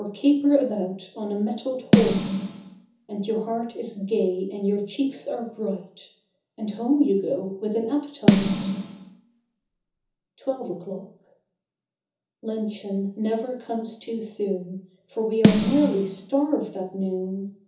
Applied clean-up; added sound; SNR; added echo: none; Snare drum; -2 dB; reverberation time 0.7 s.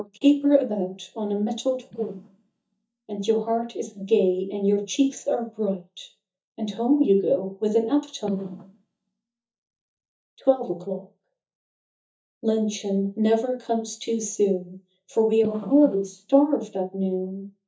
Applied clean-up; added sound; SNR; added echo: neural mask model DeepFilterNet 3.